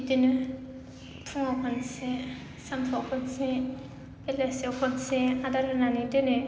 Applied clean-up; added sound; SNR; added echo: none; Motorcycle; 17 dB; reverberation time 1.6 s.